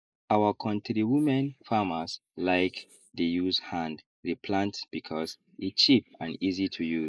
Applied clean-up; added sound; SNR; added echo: neural mask model Resemble Enhance denoiser.